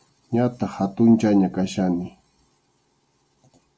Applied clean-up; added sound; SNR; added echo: none; none; none; none.